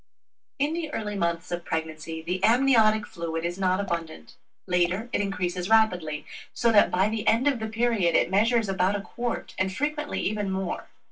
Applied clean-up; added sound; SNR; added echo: none; Drip / Water; 14 dB; reverberation time 0.1 s.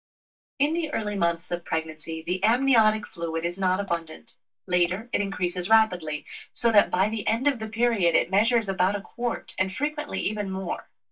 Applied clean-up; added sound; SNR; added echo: neural mask model DeepFilterNet 3.